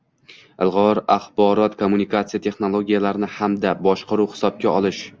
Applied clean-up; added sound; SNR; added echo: none; none; none; none.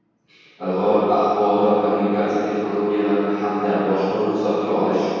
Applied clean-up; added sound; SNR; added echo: none; none; none; reverberation time 2.2 s.